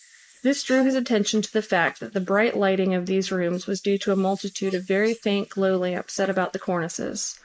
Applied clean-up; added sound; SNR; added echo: neural mask model Resemble Enhance denoiser.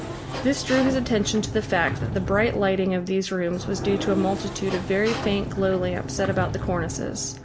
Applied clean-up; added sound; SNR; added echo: none; Sliding door; 6 dB; none.